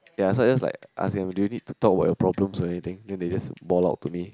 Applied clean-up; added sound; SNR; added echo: none; Bicycle; 19 dB; none.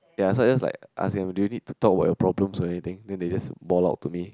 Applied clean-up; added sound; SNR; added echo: none; none; none; none.